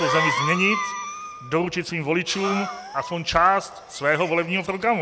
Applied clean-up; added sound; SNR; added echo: none; Cough; 6 dB; none.